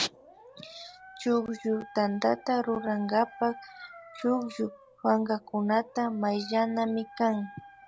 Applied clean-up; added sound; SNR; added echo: none; Dog; 19 dB; none.